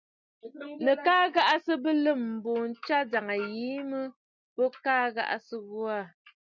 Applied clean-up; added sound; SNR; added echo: none; none; none; none.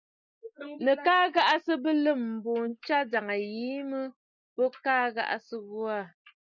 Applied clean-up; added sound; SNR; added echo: neural mask model Resemble Enhance denoiser.